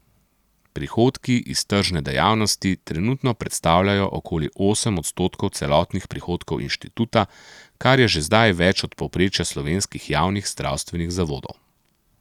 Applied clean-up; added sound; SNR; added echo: none; none; none; none.